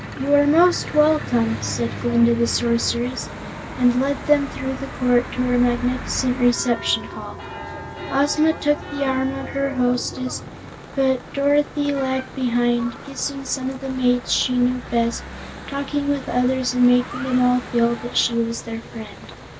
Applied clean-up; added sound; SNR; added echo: none; Church bell / Traffic noise, roadway noise; 11 dB; none.